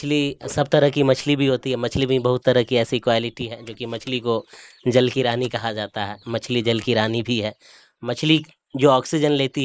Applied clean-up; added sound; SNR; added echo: neural mask model Resemble Enhance denoiser.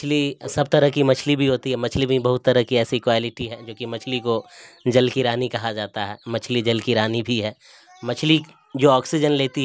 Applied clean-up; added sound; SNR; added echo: none; none; none; none.